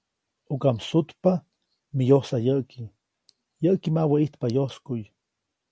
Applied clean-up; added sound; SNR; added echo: none; none; none; none.